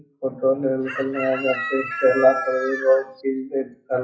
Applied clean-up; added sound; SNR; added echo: classical method WPE with log-MMSE.